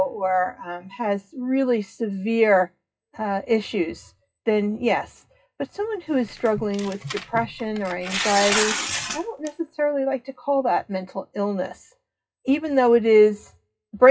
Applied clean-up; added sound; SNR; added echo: classical method WPE with log-MMSE.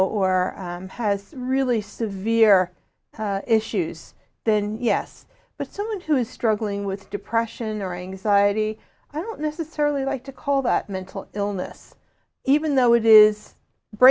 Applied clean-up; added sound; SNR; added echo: none; none; none; none.